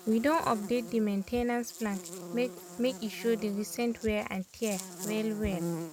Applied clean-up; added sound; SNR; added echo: none; Buzz; 11 dB; none.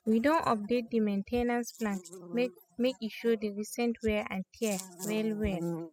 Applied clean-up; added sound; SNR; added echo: classical method spectral subtraction.